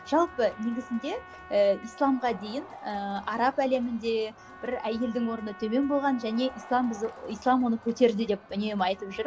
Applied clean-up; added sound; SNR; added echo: none; Crowd + Trumpet; 19 dB; none.